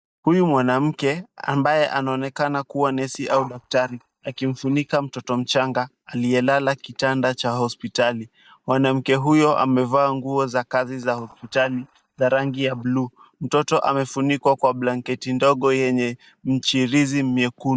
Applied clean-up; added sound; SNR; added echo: neural mask model DeepFilterNet 3.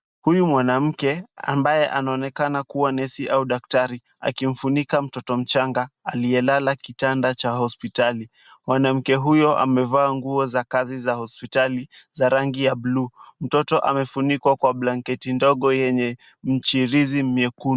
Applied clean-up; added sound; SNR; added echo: none; none; none; none.